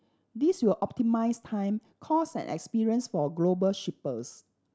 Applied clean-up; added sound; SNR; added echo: none; none; none; none.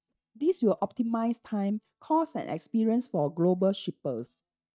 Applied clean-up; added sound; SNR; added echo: neural mask model DeepFilterNet 3.